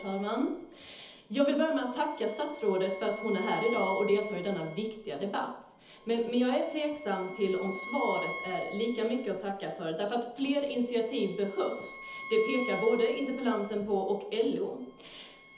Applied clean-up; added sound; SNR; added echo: none; Bowed string instrument; 13 dB; reverberation time 0.8 s.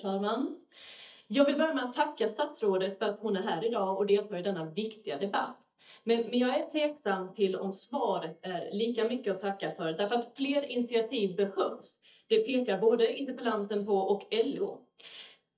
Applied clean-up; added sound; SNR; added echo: neural mask model DeepFilterNet 3.